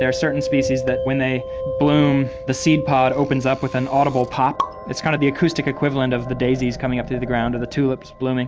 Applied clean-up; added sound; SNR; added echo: none; none; none; none.